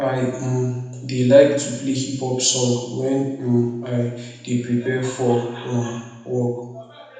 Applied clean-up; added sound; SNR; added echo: none; none; none; reverberation time 1.0 s.